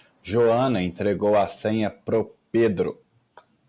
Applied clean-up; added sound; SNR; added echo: none; none; none; none.